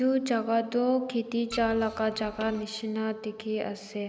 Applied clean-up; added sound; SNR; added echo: none; Printer; 14 dB; none.